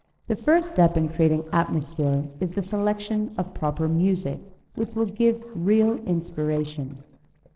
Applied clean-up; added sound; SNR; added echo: neural separator model SepFormer DNS4.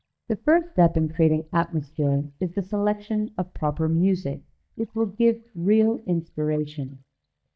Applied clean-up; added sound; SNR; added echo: neural mask model DeepFilterNet 3.